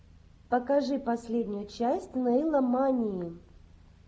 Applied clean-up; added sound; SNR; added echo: none; none; none; none.